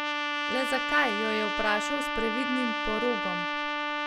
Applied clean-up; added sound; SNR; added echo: none; Trumpet; -1 dB; none.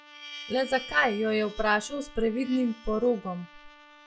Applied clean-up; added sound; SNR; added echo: classical method log-MMSE.